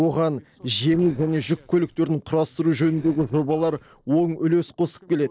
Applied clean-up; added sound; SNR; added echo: neural separator model SepFormer DNS4.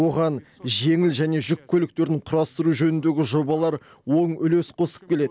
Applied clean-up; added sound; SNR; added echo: none; none; none; none.